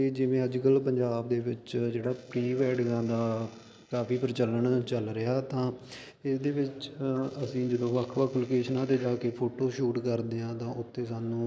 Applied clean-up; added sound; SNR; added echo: neural mask model Resemble Enhance denoiser.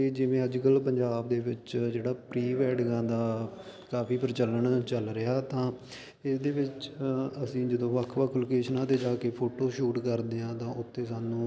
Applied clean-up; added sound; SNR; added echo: none; none; none; none.